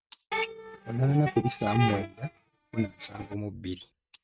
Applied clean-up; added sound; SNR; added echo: neural mask model RNNoise.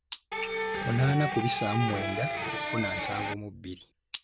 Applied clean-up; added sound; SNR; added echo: none; Electric guitar; 1 dB; none.